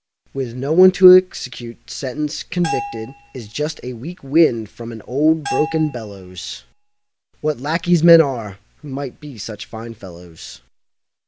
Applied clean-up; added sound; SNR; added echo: none; Bell; 11 dB; none.